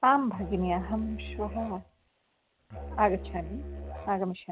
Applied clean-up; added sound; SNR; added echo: none; Musical instrument; 9 dB; none.